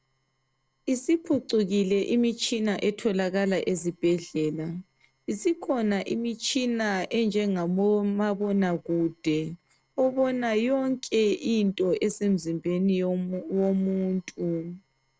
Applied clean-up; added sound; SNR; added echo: neural separator model SepFormer DNS4.